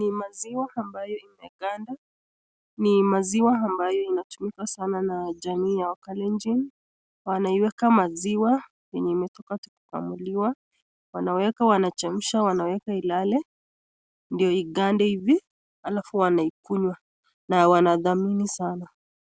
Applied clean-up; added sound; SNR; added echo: none; none; none; none.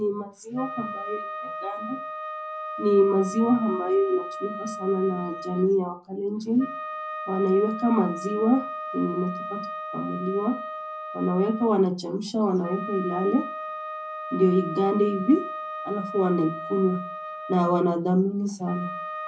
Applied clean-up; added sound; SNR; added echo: none; Wind instrument, woodwind instrument; 10 dB; reverberation time 0.4 s.